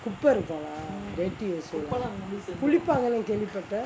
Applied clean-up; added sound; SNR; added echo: none; none; none; none.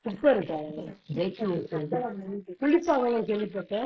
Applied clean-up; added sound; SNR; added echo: neural mask model Resemble Enhance denoiser.